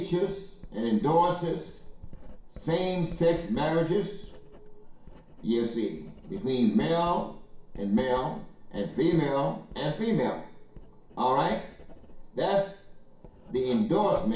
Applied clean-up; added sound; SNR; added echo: none; Writing; 15 dB; reverberation time 0.5 s.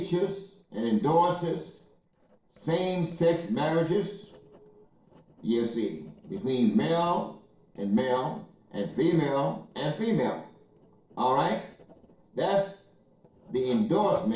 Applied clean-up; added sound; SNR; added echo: neural separator model SepFormer DNS4.